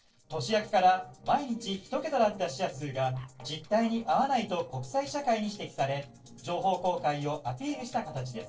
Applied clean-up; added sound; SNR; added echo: neural separator model SepFormer DNS4.